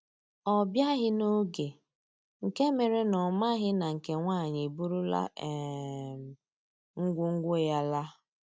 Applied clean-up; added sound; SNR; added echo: none; none; none; none.